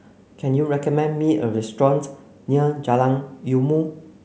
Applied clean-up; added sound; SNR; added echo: none; none; none; none.